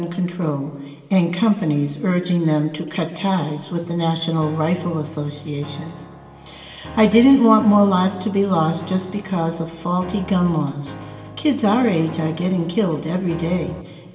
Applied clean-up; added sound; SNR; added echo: none; Piano; 18 dB; reverberation time 2.1 s.